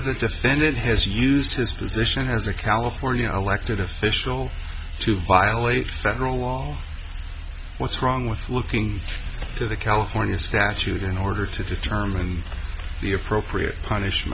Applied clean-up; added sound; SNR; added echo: none; none; none; none.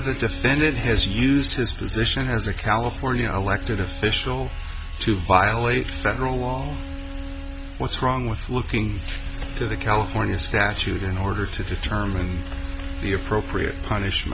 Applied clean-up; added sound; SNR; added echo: none; Bowed string instrument; 17 dB; none.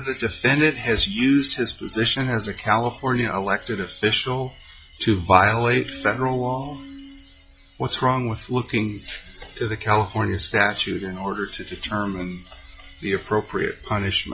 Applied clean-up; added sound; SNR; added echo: classical method log-MMSE.